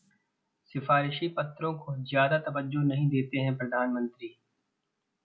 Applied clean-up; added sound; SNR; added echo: none; none; none; none.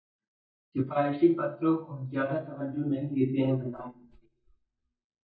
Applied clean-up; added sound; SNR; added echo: neural mask model DeepFilterNet 3.